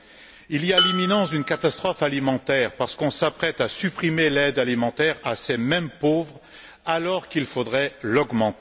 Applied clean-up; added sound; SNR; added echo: none; Dishes, pots, and pans; 7 dB; none.